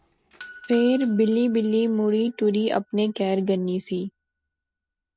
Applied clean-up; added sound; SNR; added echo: none; Doorbell; 12 dB; none.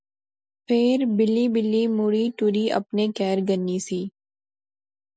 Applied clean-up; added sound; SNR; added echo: none; none; none; none.